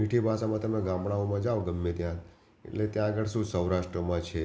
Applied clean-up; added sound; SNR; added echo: none; none; none; none.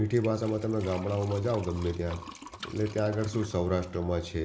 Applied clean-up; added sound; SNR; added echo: none; Liquid; 18 dB; none.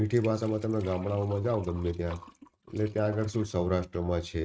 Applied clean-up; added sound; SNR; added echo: neural mask model RNNoise.